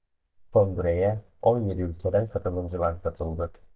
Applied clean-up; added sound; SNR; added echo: neural mask model DeepFilterNet 3.